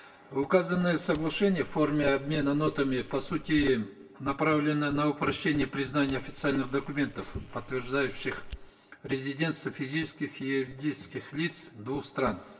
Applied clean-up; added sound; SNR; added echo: none; Fire; 15 dB; reverberation time 0.2 s.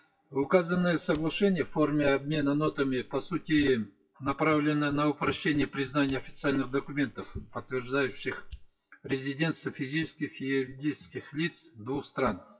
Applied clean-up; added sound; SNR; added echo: classical method WPE with log-MMSE.